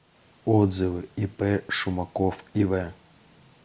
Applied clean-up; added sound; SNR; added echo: none; none; none; none.